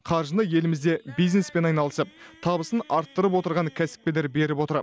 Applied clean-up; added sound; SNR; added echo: none; none; none; none.